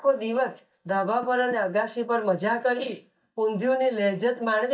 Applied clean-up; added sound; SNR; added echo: neural mask model DeepFilterNet 3.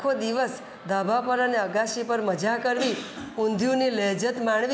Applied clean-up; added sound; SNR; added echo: none; none; none; none.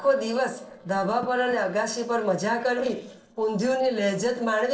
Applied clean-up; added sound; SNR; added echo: neural separator model SepFormer DNS4.